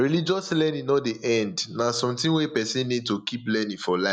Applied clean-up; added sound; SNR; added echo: none; none; none; none.